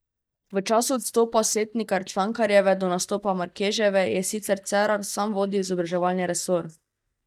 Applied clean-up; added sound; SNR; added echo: neural mask model DeepFilterNet 3.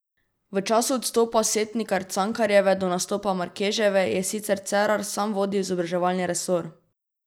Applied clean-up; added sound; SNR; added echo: none; none; none; none.